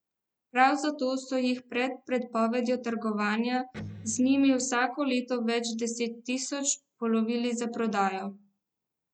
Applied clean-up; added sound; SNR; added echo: none; Electric guitar; 15 dB; none.